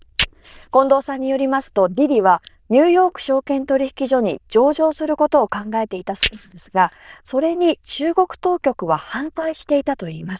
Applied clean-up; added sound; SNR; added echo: neural diffusion model UNIVERSE++.